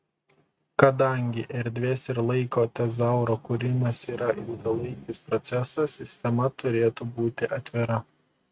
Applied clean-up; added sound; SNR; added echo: neural mask model RNNoise.